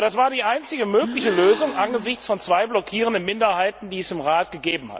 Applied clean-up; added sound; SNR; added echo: none; Gasp; 13 dB; none.